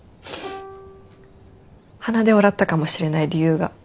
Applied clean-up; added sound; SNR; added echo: none; Plucked string instrument; 20 dB; none.